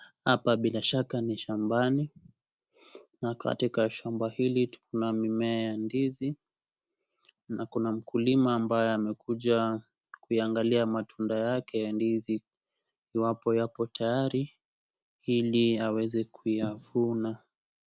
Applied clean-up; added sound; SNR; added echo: none; none; none; none.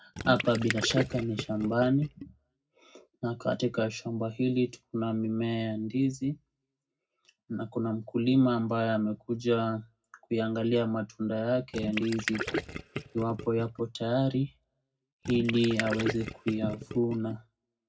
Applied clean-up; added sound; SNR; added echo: none; Gurgling; 7 dB; reverberation time 0.4 s.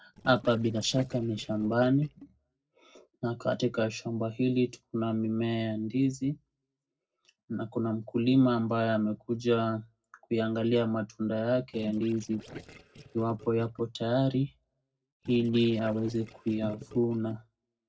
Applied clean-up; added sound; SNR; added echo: neural separator model SepFormer DNS4.